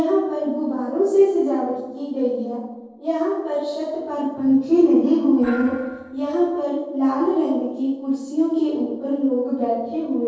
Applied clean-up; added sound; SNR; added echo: neural separator model SepFormer DNS4.